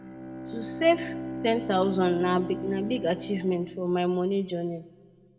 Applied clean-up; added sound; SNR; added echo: none; Bowed string instrument; 10 dB; reverberation time 1.1 s.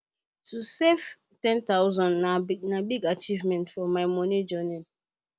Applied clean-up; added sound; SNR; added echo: none; none; none; none.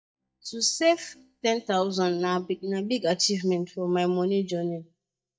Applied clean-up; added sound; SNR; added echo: neural mask model DeepFilterNet 3.